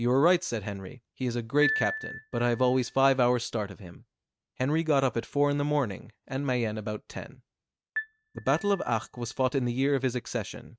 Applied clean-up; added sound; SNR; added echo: neural mask model RNNoise.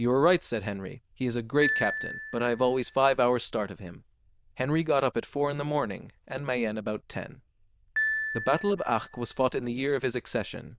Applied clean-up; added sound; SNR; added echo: neural diffusion model UNIVERSE++.